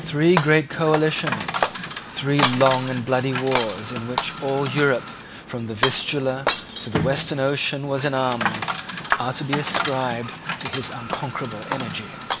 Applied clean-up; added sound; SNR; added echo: none; Coin (dropping) / Chatter + Shatter; 3 dB; none.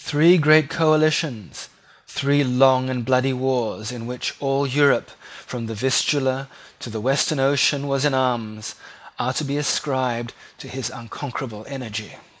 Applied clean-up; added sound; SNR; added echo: none; none; none; none.